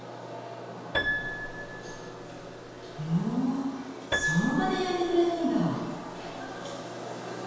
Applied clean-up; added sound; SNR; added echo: none; Piano; 6 dB; reverberation time 1.2 s.